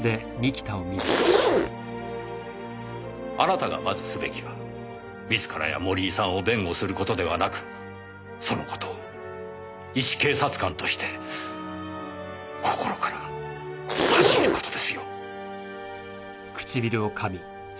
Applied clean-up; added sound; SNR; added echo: none; Zipper (clothing); -3 dB; none.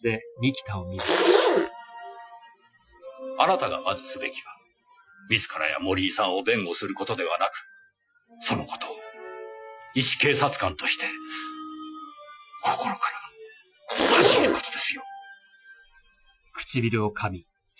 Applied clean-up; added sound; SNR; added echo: classical method Wiener filter.